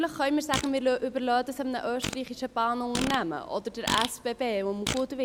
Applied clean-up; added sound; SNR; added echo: none; Fart; 8 dB; none.